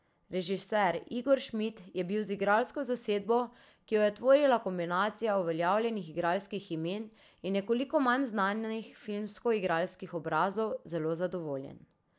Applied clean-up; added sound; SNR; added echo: none; none; none; none.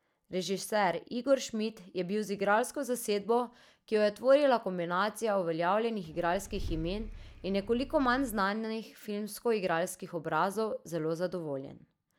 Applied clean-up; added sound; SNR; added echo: neural mask model DeepFilterNet 3.